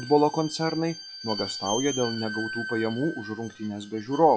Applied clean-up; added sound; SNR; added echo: classical method log-MMSE.